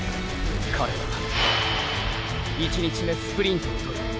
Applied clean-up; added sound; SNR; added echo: none; none; none; none.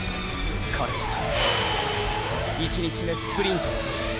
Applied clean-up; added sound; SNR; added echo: none; Drill; 2 dB; none.